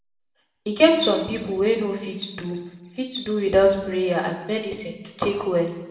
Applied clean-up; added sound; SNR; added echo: none; none; none; reverberation time 1.1 s.